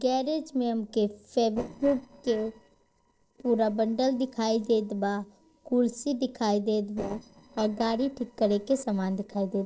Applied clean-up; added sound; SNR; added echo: neural separator model SepFormer DNS4.